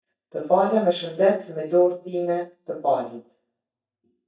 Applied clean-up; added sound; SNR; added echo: neural mask model DeepFilterNet 3.